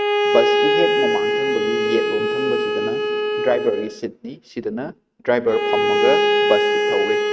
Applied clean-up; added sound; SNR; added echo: neural mask model RNNoise.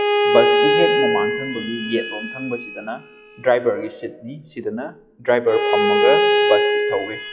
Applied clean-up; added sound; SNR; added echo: classical method log-MMSE.